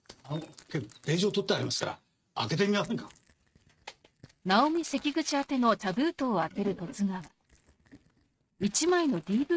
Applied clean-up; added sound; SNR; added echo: neural mask model RNNoise.